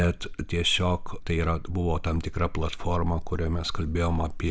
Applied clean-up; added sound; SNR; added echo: none; none; none; none.